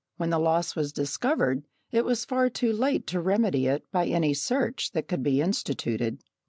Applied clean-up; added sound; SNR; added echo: none; none; none; none.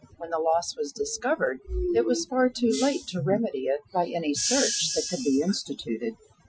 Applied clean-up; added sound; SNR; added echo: classical method Wiener filter.